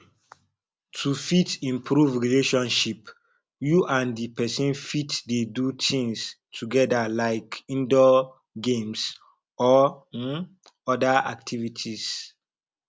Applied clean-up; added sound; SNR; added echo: none; none; none; none.